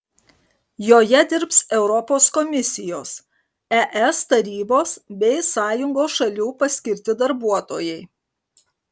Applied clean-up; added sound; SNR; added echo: none; none; none; none.